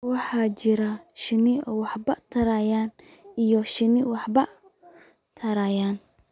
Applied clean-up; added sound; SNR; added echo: none; none; none; none.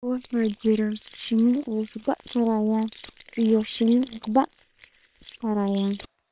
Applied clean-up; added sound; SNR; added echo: neural separator model SepFormer WHAM!.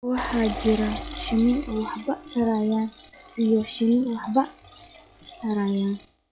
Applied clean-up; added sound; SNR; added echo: classical method log-MMSE.